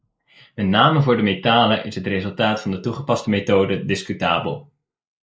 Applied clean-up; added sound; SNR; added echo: neural mask model Resemble Enhance denoiser.